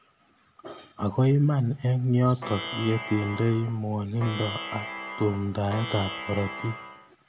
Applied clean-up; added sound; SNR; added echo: none; Plucked string instrument; 10 dB; none.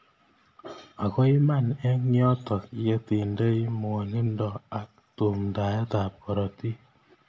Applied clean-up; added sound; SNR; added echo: none; none; none; none.